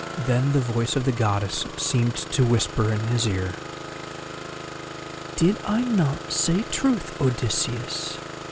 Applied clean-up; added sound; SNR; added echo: none; Engine starting; 11 dB; none.